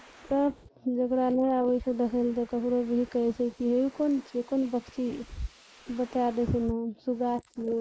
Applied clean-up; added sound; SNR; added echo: neural mask model Resemble Enhance denoiser.